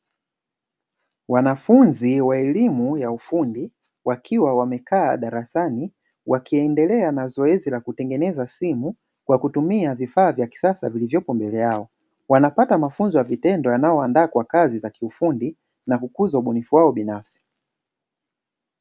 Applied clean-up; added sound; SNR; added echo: none; none; none; none.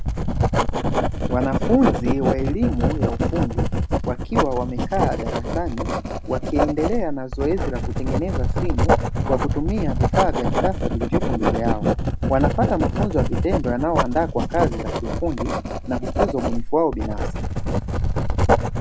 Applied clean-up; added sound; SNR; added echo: none; Writing; -4 dB; none.